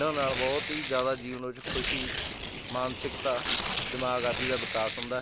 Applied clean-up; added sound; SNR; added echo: none; Tearing; 3 dB; none.